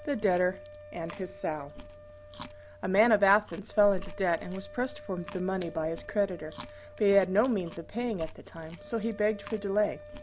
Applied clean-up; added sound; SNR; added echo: none; Wind instrument, woodwind instrument + Chewing, mastication; 17 dB; none.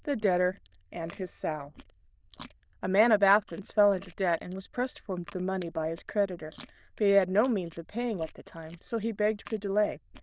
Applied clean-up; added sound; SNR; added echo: neural diffusion model UNIVERSE++.